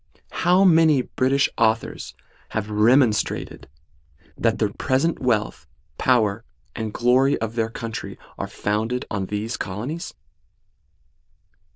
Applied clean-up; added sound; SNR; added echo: neural diffusion model UNIVERSE++.